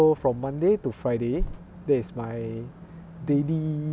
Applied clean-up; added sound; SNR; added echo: none; Bird; 12 dB; none.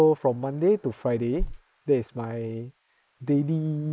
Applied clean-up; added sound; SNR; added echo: neural mask model Resemble Enhance denoiser.